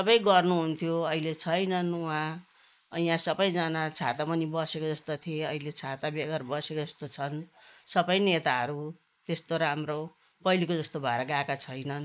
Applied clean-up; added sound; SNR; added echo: neural mask model Resemble Enhance denoiser.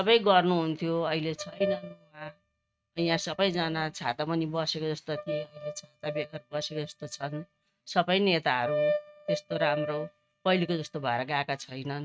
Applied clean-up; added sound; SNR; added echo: neural mask model RNNoise.